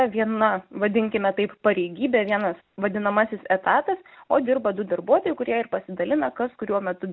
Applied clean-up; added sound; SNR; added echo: none; none; none; none.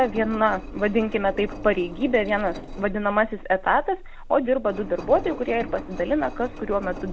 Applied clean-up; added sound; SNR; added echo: none; Engine; 12 dB; none.